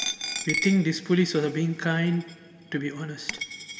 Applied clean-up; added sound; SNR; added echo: none; Coin (dropping); 8 dB; reverberation time 1.7 s.